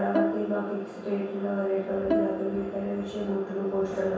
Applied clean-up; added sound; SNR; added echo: none; Bowed string instrument; 5 dB; reverberation time 0.7 s.